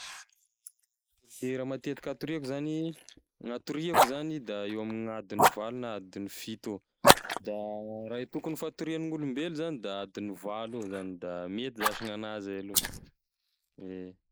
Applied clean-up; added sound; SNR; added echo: neural mask model Resemble Enhance denoiser.